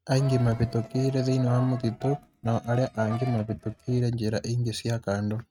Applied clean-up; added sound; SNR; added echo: neural mask model RNNoise.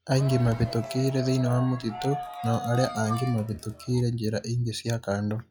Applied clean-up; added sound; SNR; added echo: classical method log-MMSE.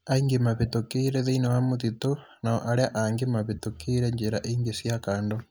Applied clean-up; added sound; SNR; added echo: none; none; none; none.